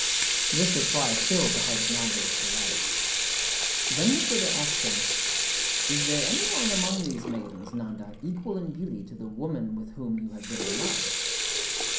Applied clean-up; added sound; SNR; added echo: none; Sink (filling or washing) / Water tap, faucet; -5 dB; reverberation time 0.6 s.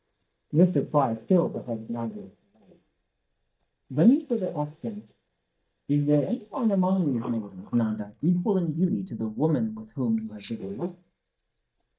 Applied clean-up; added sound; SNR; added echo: neural mask model DeepFilterNet 3.